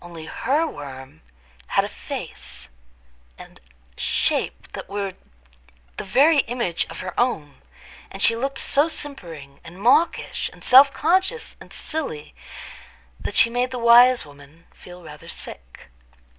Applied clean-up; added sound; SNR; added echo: none; none; none; none.